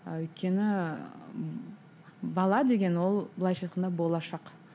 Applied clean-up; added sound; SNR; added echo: none; none; none; none.